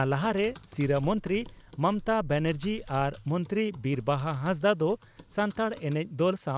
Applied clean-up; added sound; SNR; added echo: none; Typing; 17 dB; none.